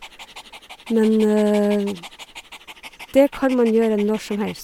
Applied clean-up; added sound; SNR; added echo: none; Dog; 19 dB; none.